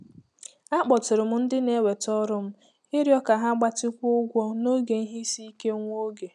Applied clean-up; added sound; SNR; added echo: none; none; none; none.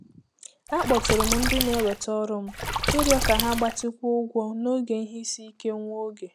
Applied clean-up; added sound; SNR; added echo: none; Water / Splash, splatter; 0 dB; none.